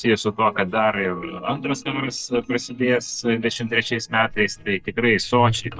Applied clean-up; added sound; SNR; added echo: neural mask model DeepFilterNet 3.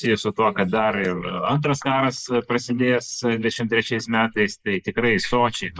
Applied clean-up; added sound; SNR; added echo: neural mask model Resemble Enhance denoiser.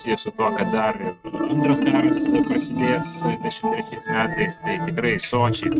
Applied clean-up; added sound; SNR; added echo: neural mask model RNNoise.